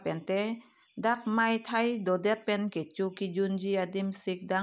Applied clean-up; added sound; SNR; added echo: none; none; none; none.